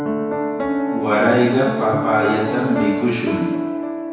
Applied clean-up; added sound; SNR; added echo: none; Piano; 2 dB; reverberation time 1.0 s.